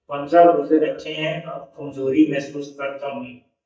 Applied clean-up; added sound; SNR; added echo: neural mask model DeepFilterNet 3.